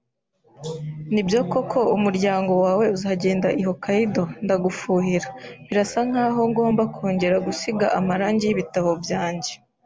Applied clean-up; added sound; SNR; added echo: none; Burping, eructation; 19 dB; none.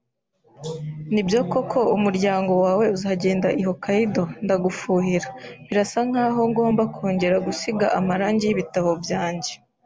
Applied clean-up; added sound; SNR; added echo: none; none; none; none.